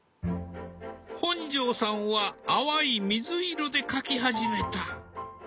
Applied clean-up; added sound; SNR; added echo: none; none; none; none.